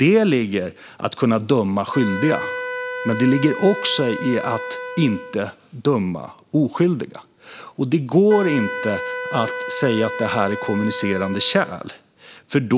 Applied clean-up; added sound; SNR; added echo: none; Wind instrument, woodwind instrument; 10 dB; none.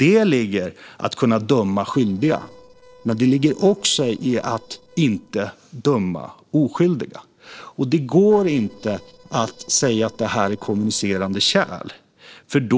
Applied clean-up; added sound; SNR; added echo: neural separator model SepFormer DNS4.